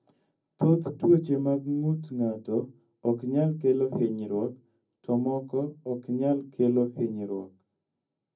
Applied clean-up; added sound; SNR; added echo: none; none; none; reverberation time 0.4 s.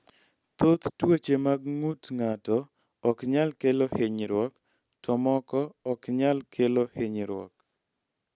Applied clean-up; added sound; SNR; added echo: none; none; none; none.